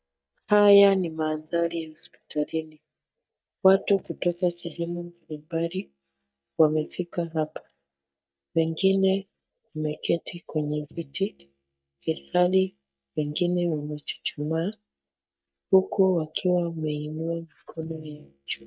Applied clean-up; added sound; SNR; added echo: neural mask model DeepFilterNet 3.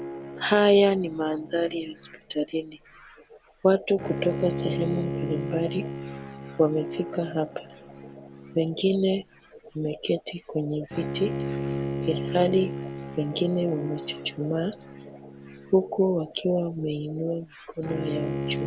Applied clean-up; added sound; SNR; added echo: none; Bowed string instrument; 8 dB; none.